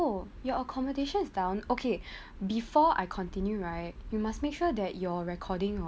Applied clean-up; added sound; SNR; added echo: none; none; none; none.